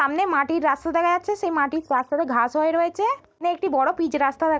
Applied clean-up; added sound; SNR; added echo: neural mask model DeepFilterNet 3.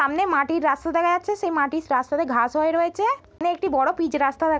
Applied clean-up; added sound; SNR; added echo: none; none; none; none.